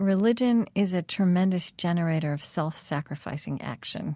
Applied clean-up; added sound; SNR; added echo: none; none; none; none.